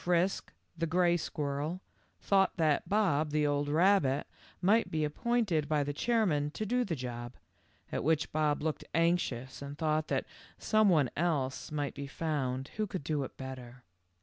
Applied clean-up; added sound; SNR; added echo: none; none; none; none.